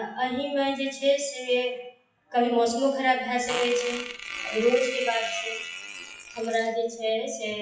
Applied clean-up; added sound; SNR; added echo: classical method WPE with log-MMSE.